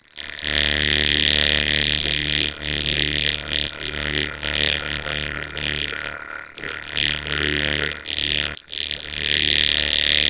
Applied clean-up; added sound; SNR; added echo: neural separator model SepFormer WHAMR!.